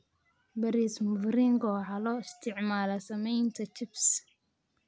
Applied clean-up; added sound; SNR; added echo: none; none; none; none.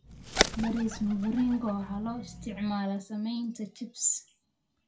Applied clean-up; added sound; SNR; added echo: none; Bird; 3 dB; reverberation time 0.2 s.